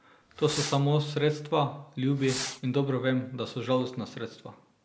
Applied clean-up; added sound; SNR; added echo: none; Fireworks; 12 dB; none.